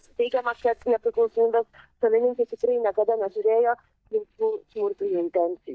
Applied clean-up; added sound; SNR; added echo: neural mask model DeepFilterNet 3.